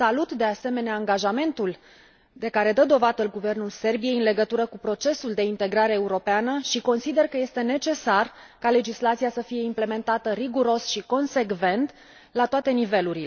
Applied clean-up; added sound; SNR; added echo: none; none; none; none.